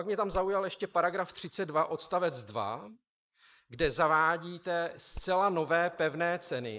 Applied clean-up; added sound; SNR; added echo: neural mask model Resemble Enhance denoiser.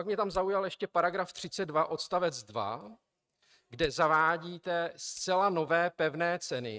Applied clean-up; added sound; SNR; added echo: neural mask model RNNoise.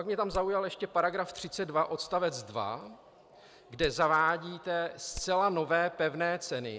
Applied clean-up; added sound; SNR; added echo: none; Hammer; 13 dB; none.